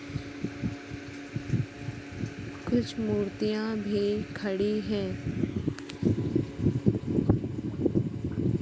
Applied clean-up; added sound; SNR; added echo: none; none; none; none.